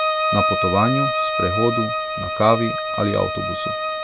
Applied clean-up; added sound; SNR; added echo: none; Bowed string instrument; 0 dB; none.